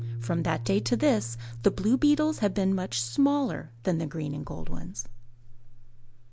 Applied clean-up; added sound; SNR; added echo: none; Piano; 13 dB; none.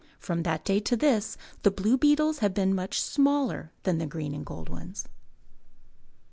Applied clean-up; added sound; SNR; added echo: none; none; none; none.